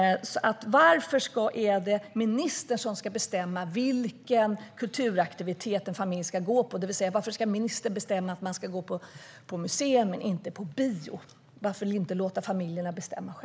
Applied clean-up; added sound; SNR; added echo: none; none; none; none.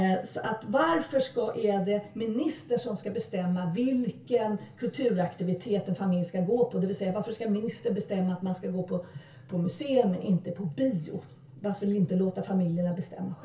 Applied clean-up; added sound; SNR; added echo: none; none; none; reverberation time 0.2 s.